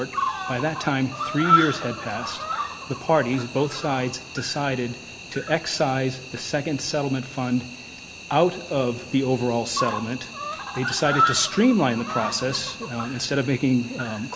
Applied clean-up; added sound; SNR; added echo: none; Cricket; 5 dB; none.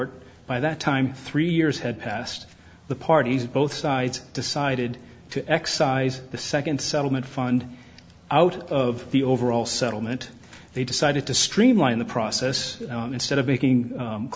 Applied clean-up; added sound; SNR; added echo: none; none; none; none.